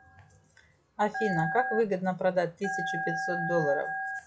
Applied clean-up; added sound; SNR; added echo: classical method log-MMSE.